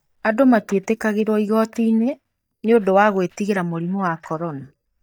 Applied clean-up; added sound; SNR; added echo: neural mask model DeepFilterNet 3.